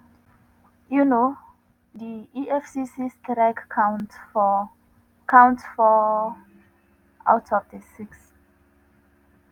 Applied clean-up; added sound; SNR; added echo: none; none; none; none.